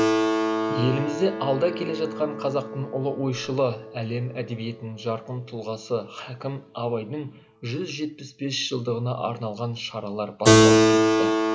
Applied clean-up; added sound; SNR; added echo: none; Keyboard (musical); -3 dB; none.